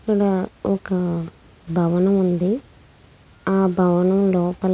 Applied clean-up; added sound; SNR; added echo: none; none; none; none.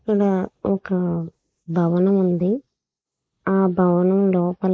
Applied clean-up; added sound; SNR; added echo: neural mask model Resemble Enhance denoiser.